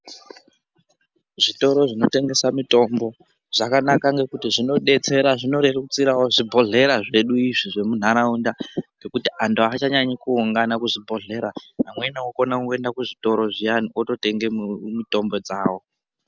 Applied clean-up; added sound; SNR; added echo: none; none; none; none.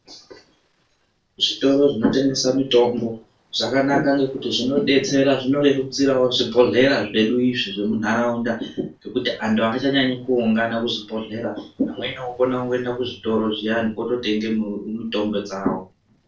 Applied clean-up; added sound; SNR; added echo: neural separator model SepFormer DNS4.